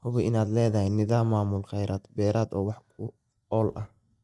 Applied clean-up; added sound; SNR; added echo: neural mask model DeepFilterNet 3.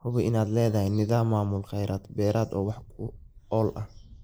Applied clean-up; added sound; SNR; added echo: neural mask model Resemble Enhance denoiser.